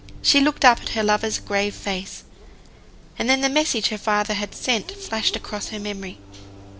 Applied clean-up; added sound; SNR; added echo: none; Bowed string instrument + Race car, auto racing / Accelerating, revving, vroom; 20 dB; none.